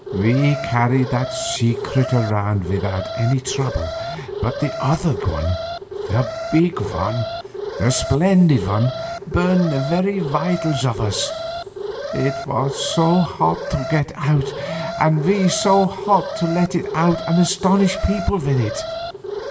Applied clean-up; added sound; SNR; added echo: none; Alarm; 8 dB; reverberation time 0.8 s.